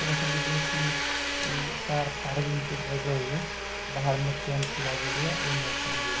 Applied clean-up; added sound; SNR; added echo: none; Domestic sounds, home sounds; -1 dB; reverberation time 0.4 s.